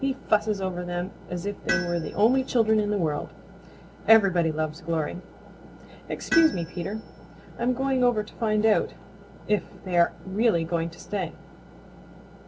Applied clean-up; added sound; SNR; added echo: none; Tools; 12 dB; none.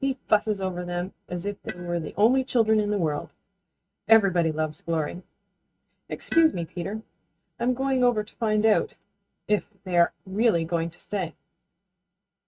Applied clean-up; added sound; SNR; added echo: neural mask model RNNoise.